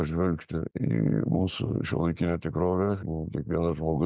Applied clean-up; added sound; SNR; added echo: none; none; none; none.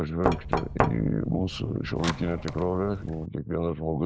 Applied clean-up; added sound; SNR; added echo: none; Knock; 3 dB; none.